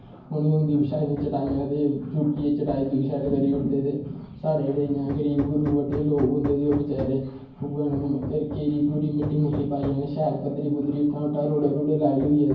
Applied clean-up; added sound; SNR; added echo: none; Hammer; 13 dB; reverberation time 0.9 s.